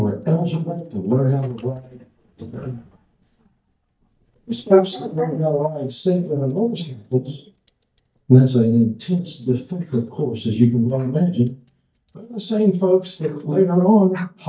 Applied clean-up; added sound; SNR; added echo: neural mask model DeepFilterNet 3.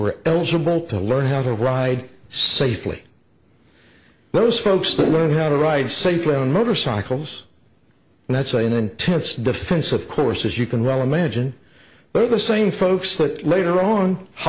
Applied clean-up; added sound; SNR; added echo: none; none; none; none.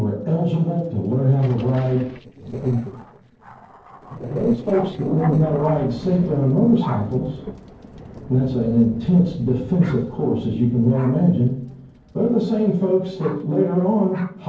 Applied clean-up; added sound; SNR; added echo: neural separator model SepFormer DNS4.